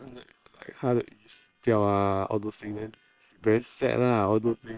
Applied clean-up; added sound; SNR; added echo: neural separator model SepFormer WHAM!.